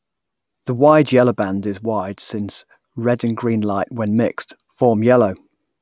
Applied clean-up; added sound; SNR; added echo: none; none; none; none.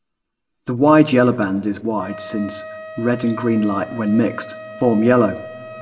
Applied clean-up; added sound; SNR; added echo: none; Wind instrument, woodwind instrument; 17 dB; reverberation time 1.0 s.